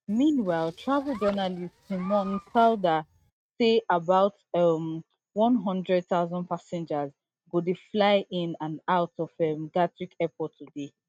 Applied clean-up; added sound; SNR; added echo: neural mask model RNNoise.